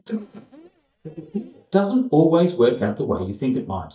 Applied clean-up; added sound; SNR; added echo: neural mask model DeepFilterNet 3.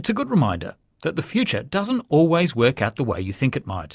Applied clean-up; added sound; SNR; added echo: none; none; none; none.